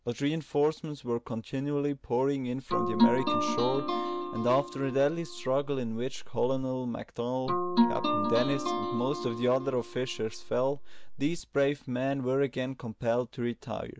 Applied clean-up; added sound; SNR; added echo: none; Guitar; 1 dB; none.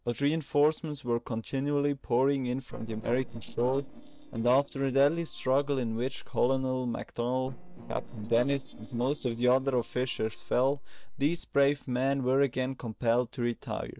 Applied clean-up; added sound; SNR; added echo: neural separator model SepFormer DNS4.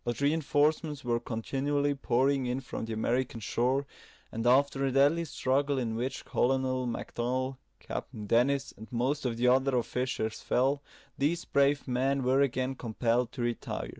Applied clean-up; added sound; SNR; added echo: none; none; none; none.